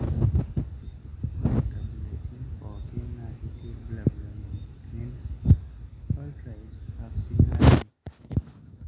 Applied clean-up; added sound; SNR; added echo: none; none; none; none.